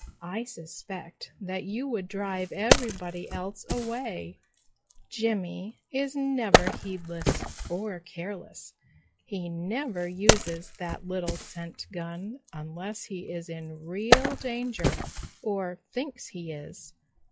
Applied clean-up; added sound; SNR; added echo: classical method log-MMSE.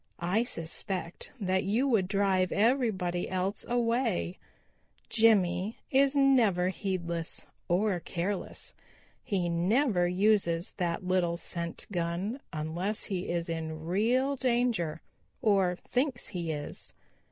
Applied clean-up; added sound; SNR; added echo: none; none; none; none.